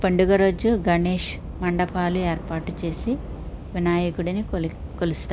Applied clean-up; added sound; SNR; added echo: none; Subway, metro, underground / Train; 10 dB; none.